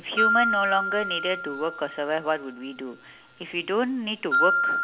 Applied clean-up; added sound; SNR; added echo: none; Glockenspiel; 0 dB; none.